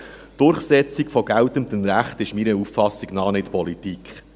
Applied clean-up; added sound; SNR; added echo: none; none; none; none.